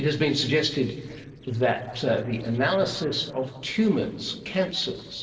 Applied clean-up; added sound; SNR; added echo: neural separator model SepFormer DNS4.